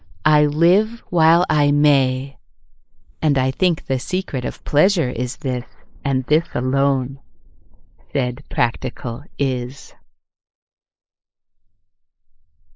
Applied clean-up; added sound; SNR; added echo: neural mask model Resemble Enhance denoiser.